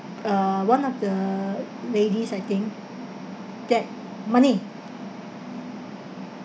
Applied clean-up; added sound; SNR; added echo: none; none; none; none.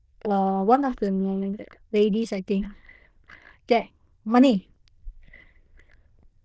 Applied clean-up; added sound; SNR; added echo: neural diffusion model UNIVERSE++.